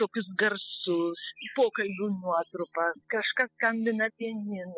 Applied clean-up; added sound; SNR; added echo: classical method spectral subtraction.